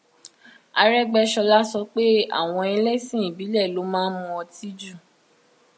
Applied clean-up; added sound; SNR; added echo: none; none; none; none.